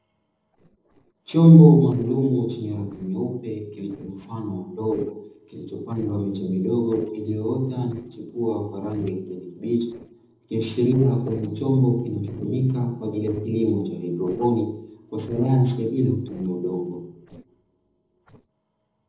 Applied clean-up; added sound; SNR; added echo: neural separator model SepFormer DNS4.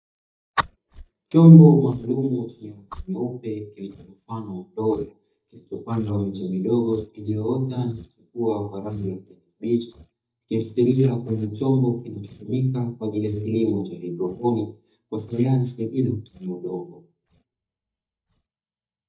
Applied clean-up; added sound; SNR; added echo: neural mask model DeepFilterNet 3.